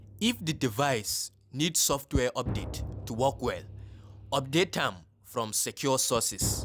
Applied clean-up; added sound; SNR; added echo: none; Drum; 11 dB; none.